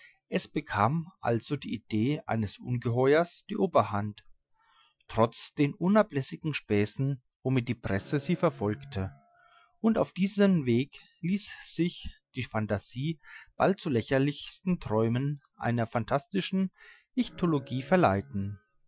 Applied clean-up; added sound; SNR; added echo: classical method Wiener filter.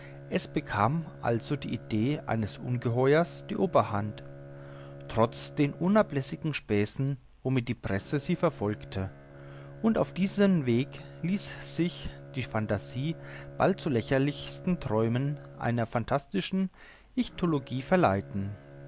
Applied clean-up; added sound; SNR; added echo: none; Bowed string instrument; 17 dB; none.